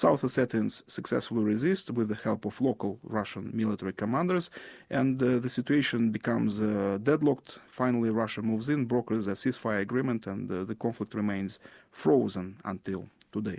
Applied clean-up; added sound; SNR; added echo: none; none; none; none.